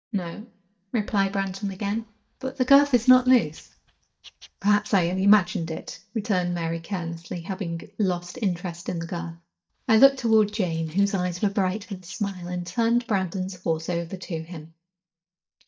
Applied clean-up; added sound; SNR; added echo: neural mask model DeepFilterNet 3.